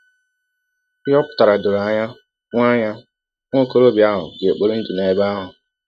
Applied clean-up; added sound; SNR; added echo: neural mask model RNNoise.